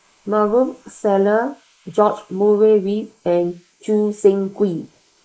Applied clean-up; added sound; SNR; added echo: neural mask model Resemble Enhance denoiser.